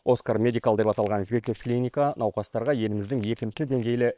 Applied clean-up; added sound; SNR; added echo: neural separator model SepFormer WHAM!.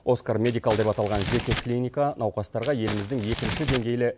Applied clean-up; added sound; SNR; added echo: none; Crumpling, crinkling; 8 dB; none.